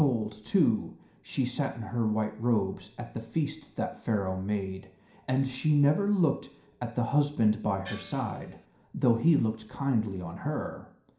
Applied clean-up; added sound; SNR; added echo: none; Gong; 18 dB; reverberation time 0.5 s.